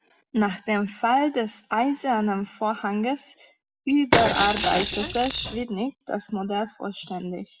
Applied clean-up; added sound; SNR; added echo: none; Rattle / Rattle (instrument); 0 dB; none.